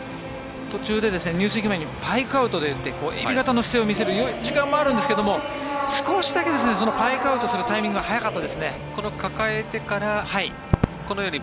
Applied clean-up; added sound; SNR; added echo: none; Crackle; 13 dB; none.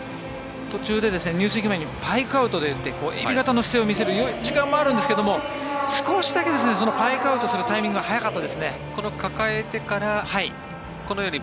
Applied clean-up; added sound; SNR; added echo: none; none; none; none.